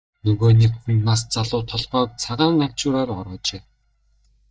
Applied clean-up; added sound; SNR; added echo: neural mask model DeepFilterNet 3.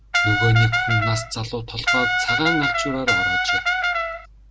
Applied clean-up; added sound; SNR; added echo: none; Brass instrument; -3 dB; none.